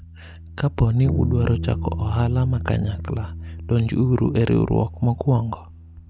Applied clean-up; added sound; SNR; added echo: none; Bass guitar; 8 dB; none.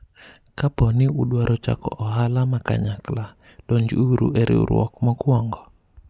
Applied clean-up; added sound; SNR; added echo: none; none; none; none.